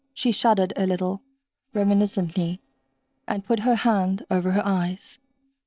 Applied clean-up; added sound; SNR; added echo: neural separator model SepFormer DNS4.